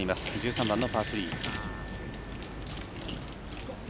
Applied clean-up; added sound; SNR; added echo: none; Bell / Doorbell; 2 dB; none.